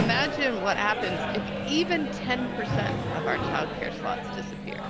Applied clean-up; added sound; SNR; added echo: none; Microwave oven; 1 dB; none.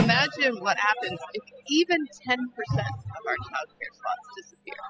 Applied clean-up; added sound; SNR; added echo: classical method spectral subtraction.